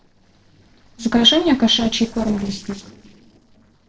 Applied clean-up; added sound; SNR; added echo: neural separator model SepFormer DNS4.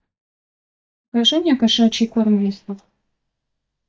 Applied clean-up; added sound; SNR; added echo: neural mask model DeepFilterNet 3.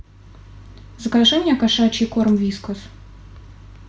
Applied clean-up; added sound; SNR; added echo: none; none; none; none.